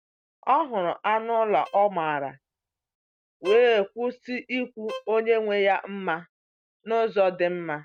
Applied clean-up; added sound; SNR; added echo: neural mask model RNNoise.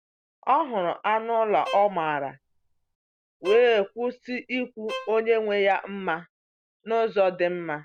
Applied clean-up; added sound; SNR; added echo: none; Bowed string instrument; 15 dB; none.